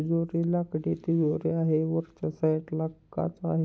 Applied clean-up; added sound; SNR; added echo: none; none; none; none.